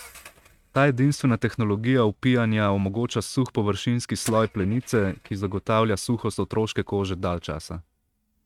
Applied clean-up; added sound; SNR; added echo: neural mask model RNNoise.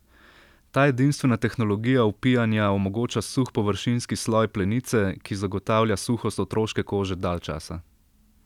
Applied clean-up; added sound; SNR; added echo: none; none; none; none.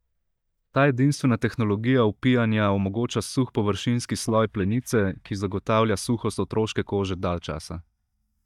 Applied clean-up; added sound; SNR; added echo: neural mask model DeepFilterNet 3.